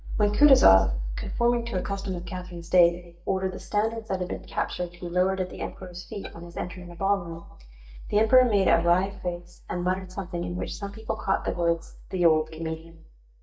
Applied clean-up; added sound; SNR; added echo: neural mask model DeepFilterNet 3.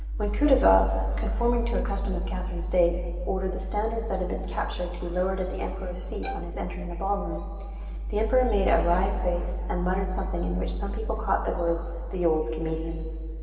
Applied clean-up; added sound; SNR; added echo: none; Bowed string instrument; 13 dB; reverberation time 2.4 s.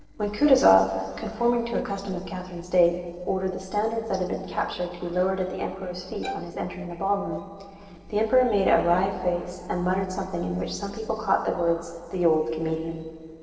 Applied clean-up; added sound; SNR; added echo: neural separator model SepFormer DNS4.